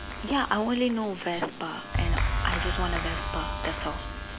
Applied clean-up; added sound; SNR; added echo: none; Clapping; 1 dB; none.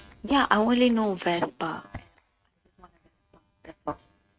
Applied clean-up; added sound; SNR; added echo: neural mask model RNNoise.